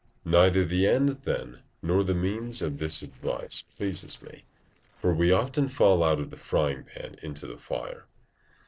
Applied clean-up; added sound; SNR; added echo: neural separator model SepFormer DNS4.